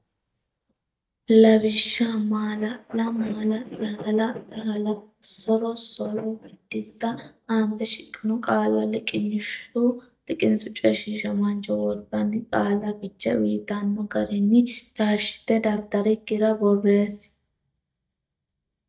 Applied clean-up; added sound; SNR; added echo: neural mask model DeepFilterNet 3.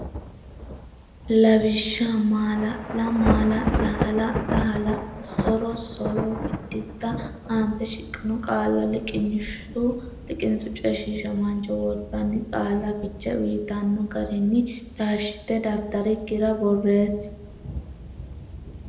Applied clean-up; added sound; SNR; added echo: none; Thunder / Rain; 7 dB; reverberation time 0.8 s.